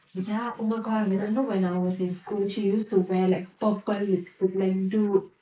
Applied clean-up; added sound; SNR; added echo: neural mask model Resemble Enhance denoiser.